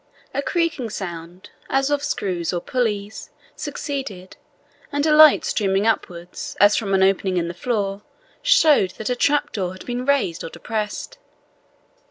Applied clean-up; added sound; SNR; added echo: none; none; none; none.